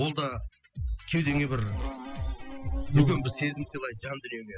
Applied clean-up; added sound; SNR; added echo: classical method spectral subtraction.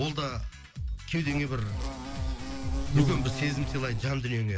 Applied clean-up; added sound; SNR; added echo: none; Insect; 0 dB; none.